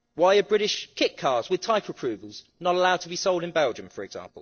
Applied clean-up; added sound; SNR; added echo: neural separator model SepFormer DNS4.